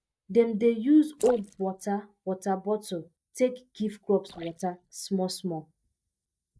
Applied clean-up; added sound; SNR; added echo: neural mask model DeepFilterNet 3.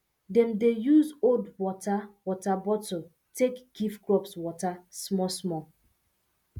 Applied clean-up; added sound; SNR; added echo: none; none; none; none.